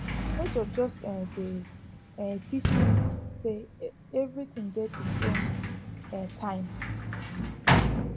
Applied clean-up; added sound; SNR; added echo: none; Sliding door; -4 dB; none.